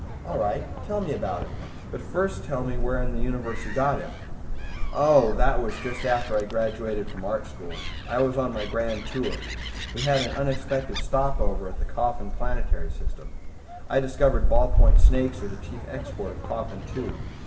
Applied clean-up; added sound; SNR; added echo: none; Gull, seagull; -3 dB; reverberation time 2.5 s.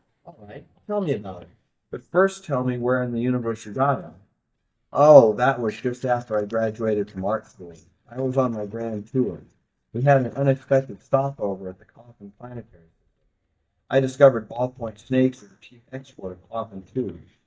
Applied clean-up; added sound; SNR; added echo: neural mask model DeepFilterNet 3.